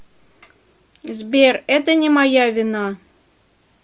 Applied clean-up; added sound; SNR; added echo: none; none; none; none.